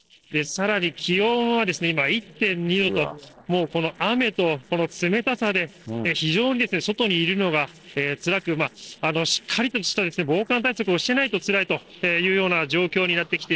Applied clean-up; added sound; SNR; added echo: neural separator model SepFormer DNS4.